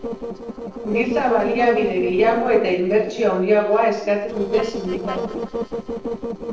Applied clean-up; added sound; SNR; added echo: neural separator model SepFormer DNS4.